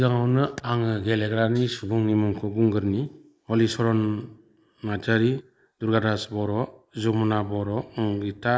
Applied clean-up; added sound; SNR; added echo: neural mask model Resemble Enhance denoiser.